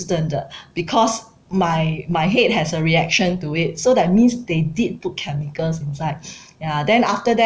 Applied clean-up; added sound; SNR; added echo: none; none; none; none.